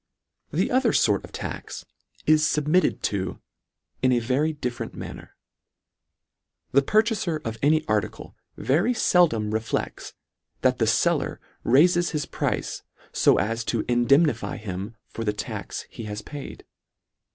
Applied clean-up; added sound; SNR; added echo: none; none; none; none.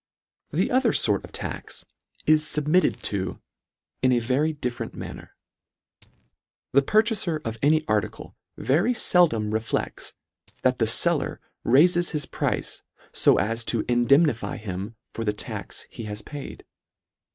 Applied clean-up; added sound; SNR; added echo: neural mask model RNNoise.